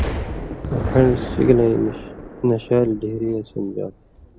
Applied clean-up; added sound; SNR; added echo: none; Explosion; 8 dB; none.